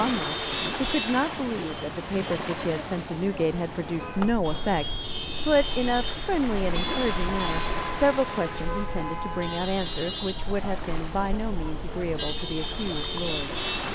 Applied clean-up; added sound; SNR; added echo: none; Chatter / Traffic noise, roadway noise / Vehicle horn, car horn, honking / Engine + Waves, surf; 1 dB; none.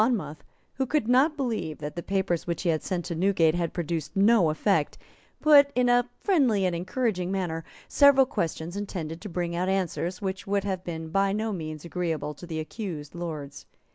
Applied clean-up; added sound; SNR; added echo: none; none; none; none.